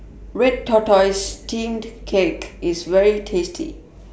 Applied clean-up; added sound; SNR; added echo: none; none; none; none.